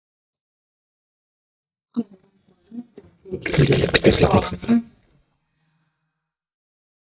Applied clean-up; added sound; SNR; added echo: neural mask model DeepFilterNet 3.